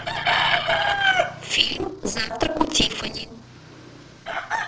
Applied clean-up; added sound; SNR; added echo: neural separator model SepFormer DNS4.